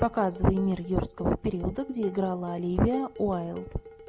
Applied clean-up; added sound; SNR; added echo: none; Dishes, pots, and pans; 15 dB; none.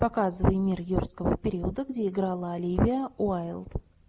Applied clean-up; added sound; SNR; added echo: none; none; none; none.